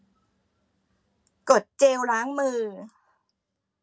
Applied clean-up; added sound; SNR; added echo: none; none; none; none.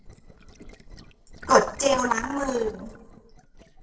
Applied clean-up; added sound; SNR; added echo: neural separator model SepFormer DNS4.